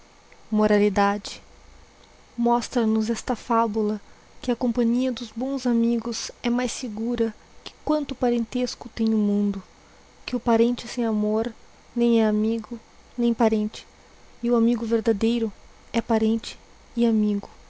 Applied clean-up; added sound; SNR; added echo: none; none; none; none.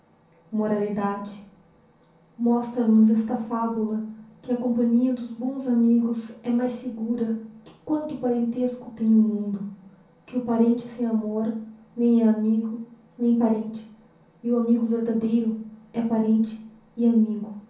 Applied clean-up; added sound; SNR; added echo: none; none; none; reverberation time 0.6 s.